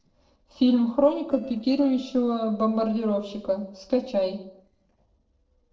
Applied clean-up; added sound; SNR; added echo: neural separator model SepFormer DNS4.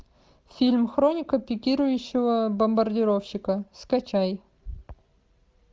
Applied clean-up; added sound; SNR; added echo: none; none; none; none.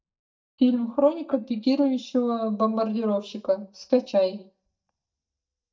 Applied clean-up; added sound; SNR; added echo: neural mask model DeepFilterNet 3.